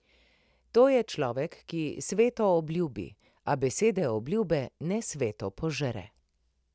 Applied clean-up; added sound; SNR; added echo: none; none; none; none.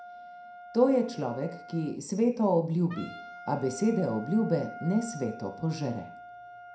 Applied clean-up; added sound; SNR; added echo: none; Wind instrument, woodwind instrument; 16 dB; reverberation time 0.4 s.